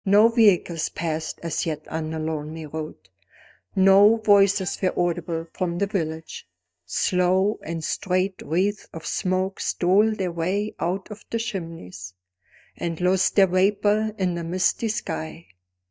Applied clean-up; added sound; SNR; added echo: neural mask model DeepFilterNet 3.